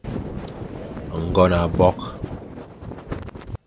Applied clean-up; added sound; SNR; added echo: none; Wind; 7 dB; none.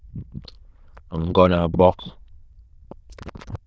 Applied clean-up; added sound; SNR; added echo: neural diffusion model UNIVERSE++.